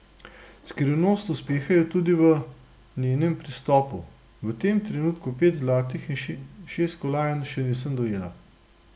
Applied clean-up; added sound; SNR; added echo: none; none; none; none.